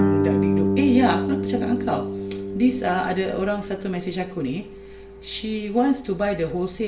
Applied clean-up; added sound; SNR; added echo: none; Guitar; 2 dB; reverberation time 0.5 s.